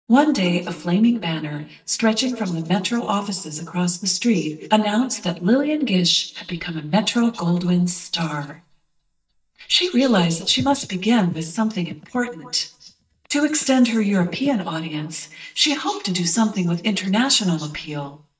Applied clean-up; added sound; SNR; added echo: neural mask model DeepFilterNet 3.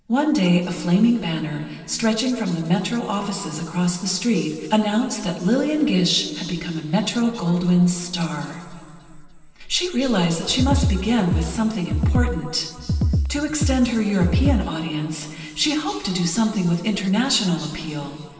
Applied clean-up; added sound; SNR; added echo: none; Drum kit; 0 dB; reverberation time 2.4 s.